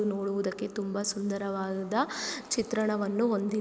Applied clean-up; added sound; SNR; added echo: none; none; none; none.